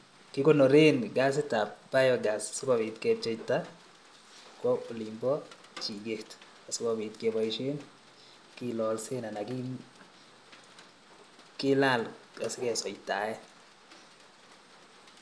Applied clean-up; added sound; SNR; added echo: none; none; none; none.